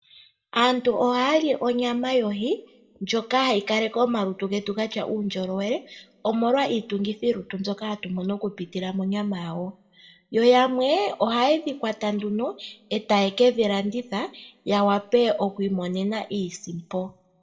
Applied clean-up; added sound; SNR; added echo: none; none; none; reverberation time 0.5 s.